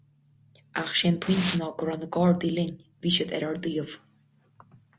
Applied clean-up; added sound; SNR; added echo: none; Domestic sounds, home sounds; 10 dB; none.